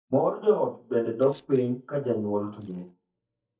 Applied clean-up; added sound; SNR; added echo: neural mask model DeepFilterNet 3.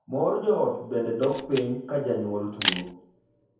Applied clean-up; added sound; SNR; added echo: none; Camera; 8 dB; reverberation time 0.7 s.